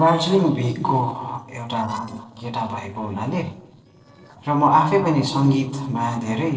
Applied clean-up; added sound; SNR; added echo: neural separator model SepFormer DNS4.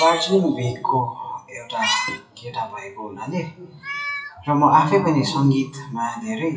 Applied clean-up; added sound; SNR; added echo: classical method WPE with log-MMSE.